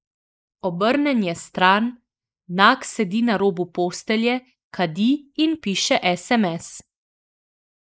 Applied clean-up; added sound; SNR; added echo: neural mask model Resemble Enhance denoiser.